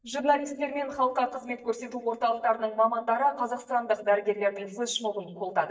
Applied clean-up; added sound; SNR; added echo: neural mask model DeepFilterNet 3.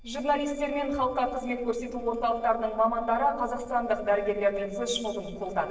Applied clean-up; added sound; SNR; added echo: neural separator model SepFormer DNS4.